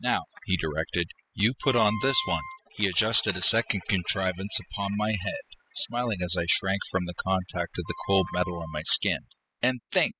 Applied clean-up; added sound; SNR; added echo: classical method spectral subtraction.